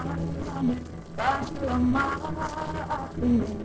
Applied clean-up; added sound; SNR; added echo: neural separator model SepFormer DNS4.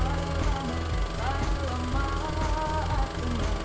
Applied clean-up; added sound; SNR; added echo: none; Engine starting; 9 dB; reverberation time 0.5 s.